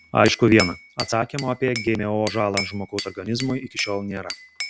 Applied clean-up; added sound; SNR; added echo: none; Glass / Bell; 11 dB; none.